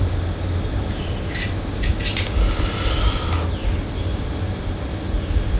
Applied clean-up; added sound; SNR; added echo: none; none; none; none.